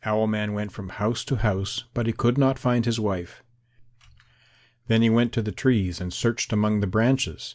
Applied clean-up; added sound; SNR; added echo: none; none; none; none.